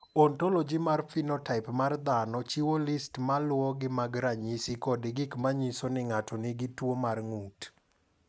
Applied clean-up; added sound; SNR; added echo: none; none; none; none.